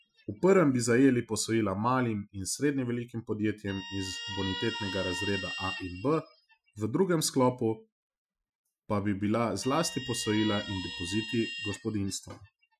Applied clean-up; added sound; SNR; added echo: classical method Wiener filter.